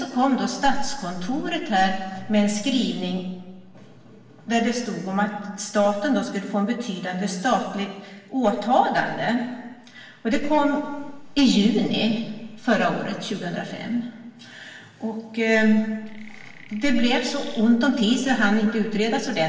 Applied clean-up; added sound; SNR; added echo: none; Chirp, tweet; 20 dB; reverberation time 1.2 s.